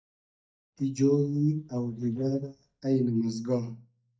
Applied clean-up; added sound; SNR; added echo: neural mask model DeepFilterNet 3.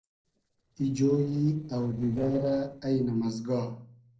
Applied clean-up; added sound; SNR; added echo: neural separator model SepFormer DNS4.